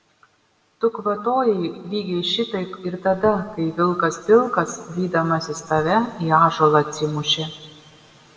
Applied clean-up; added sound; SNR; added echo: none; none; none; reverberation time 1.3 s.